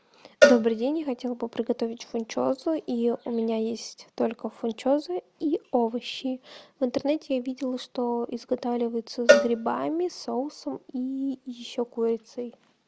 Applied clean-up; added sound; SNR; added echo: none; Cowbell; -1 dB; none.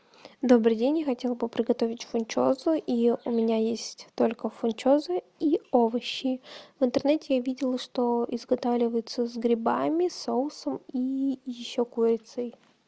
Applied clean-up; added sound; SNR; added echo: none; none; none; none.